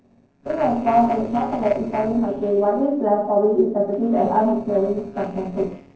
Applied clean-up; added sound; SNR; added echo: neural separator model SepFormer DNS4.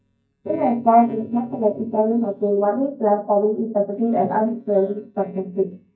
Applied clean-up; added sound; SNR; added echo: neural mask model DeepFilterNet 3.